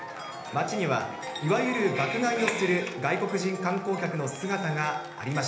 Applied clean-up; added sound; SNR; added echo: none; Applause / Cheering; 17 dB; reverberation time 1.0 s.